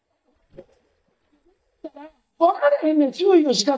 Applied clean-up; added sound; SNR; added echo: neural mask model DeepFilterNet 3.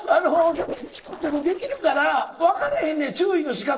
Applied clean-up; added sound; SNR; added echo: neural separator model SepFormer DNS4.